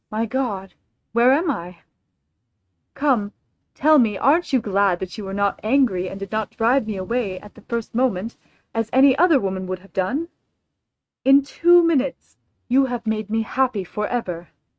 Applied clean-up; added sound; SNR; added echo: neural mask model RNNoise.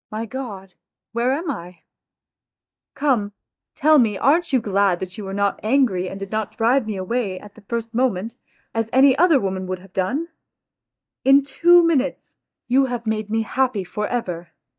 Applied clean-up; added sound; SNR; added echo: neural mask model DeepFilterNet 3.